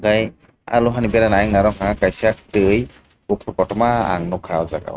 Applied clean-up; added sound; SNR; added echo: neural mask model RNNoise.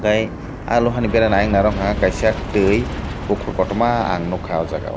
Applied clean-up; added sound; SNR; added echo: none; Aircraft; 7 dB; none.